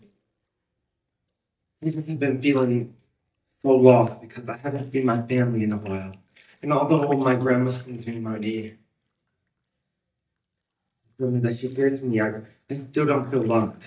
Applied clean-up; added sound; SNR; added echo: neural mask model DeepFilterNet 3.